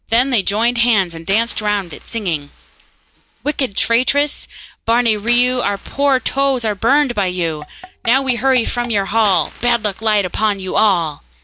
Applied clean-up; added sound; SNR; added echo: none; Tap / Percussion + Coin (dropping); 20 dB; none.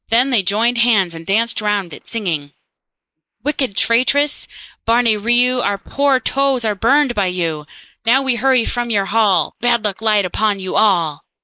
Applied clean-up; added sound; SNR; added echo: neural mask model Resemble Enhance denoiser.